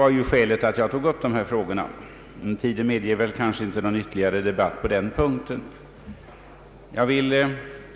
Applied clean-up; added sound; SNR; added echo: none; none; none; none.